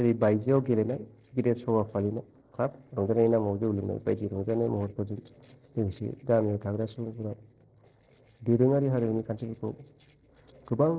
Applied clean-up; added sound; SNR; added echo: neural separator model SepFormer DNS4.